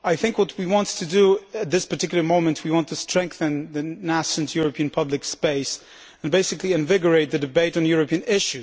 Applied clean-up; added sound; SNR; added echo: none; none; none; none.